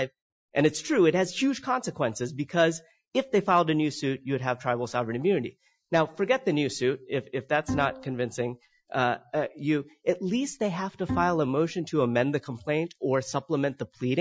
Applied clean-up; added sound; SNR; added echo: classical method Wiener filter.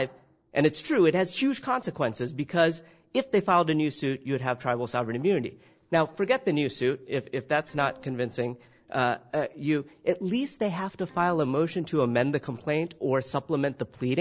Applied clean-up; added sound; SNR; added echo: neural separator model SepFormer DNS4.